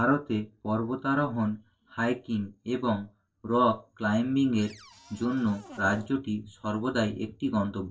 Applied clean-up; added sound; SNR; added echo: neural separator model SepFormer DNS4.